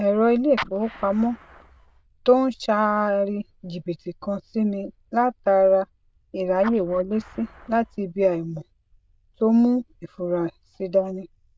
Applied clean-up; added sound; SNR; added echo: neural diffusion model UNIVERSE++.